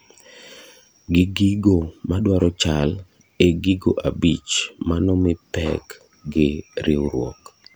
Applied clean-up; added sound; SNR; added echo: none; none; none; none.